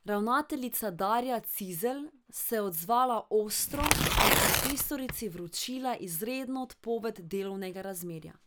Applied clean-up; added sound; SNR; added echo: none; Tearing; -4 dB; none.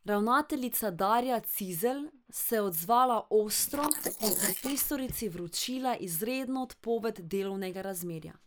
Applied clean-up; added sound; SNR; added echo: neural mask model Resemble Enhance denoiser.